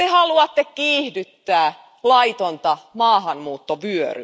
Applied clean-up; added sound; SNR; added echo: none; none; none; none.